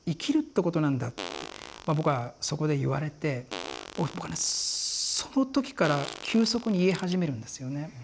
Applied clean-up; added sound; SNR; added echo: none; Crushing + Fart; 13 dB; none.